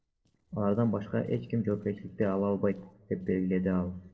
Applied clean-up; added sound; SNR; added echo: neural separator model SepFormer DNS4.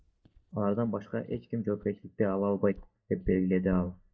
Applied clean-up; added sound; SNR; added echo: neural mask model DeepFilterNet 3.